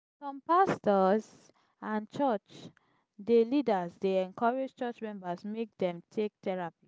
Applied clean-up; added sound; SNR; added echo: none; none; none; none.